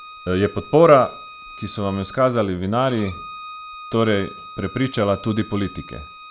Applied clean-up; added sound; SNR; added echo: none; Bowed string instrument; 17 dB; none.